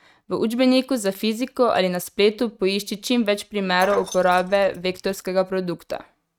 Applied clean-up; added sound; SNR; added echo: neural mask model RNNoise.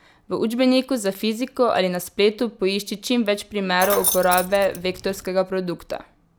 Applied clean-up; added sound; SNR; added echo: none; Keys jangling; 6 dB; none.